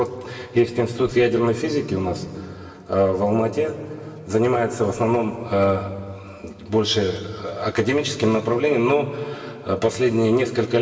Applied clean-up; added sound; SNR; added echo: none; none; none; reverberation time 2.5 s.